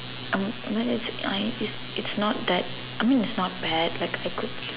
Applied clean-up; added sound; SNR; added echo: none; none; none; none.